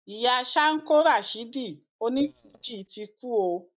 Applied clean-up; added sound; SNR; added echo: neural mask model DeepFilterNet 3.